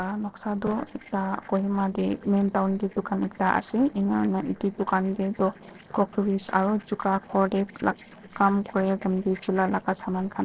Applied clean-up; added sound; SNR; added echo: neural separator model SepFormer DNS4.